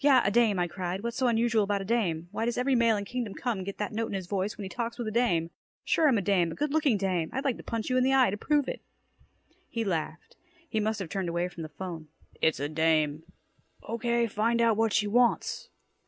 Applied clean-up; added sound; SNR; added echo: none; none; none; none.